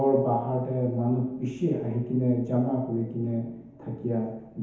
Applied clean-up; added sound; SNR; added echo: none; none; none; reverberation time 1.0 s.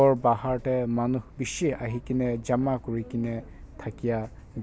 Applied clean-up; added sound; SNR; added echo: none; none; none; none.